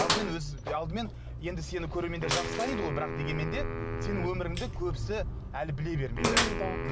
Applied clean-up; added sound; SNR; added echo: none; Gunshot, gunfire + Wind instrument, woodwind instrument; 3 dB; none.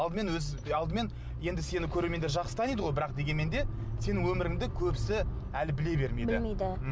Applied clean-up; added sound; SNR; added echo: none; none; none; none.